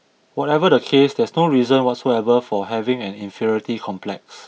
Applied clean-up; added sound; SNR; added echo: none; none; none; none.